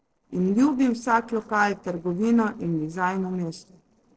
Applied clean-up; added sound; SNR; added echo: neural separator model SepFormer DNS4.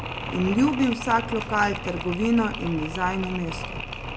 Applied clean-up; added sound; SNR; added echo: none; Mechanisms; 7 dB; none.